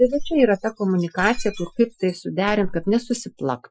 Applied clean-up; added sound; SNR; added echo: classical method Wiener filter.